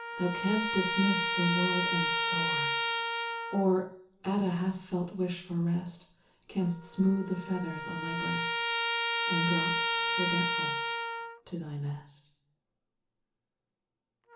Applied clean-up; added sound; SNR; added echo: none; Trumpet; 0 dB; reverberation time 0.7 s.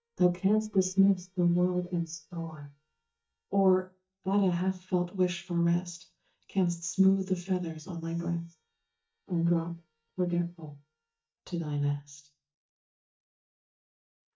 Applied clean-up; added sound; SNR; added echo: neural mask model DeepFilterNet 3.